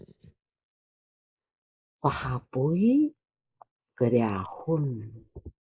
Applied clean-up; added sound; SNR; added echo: neural mask model Resemble Enhance denoiser.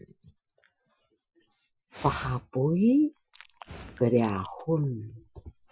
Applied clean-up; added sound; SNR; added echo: classical method Wiener filter.